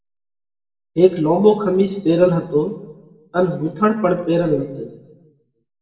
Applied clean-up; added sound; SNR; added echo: none; none; none; reverberation time 0.7 s.